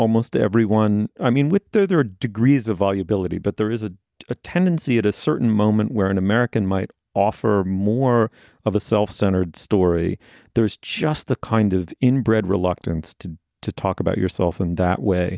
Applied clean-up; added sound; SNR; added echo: none; none; none; none.